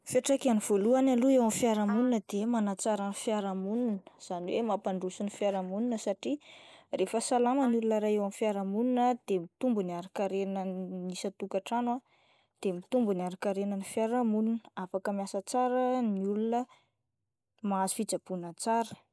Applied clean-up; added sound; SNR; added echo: neural mask model Resemble Enhance denoiser.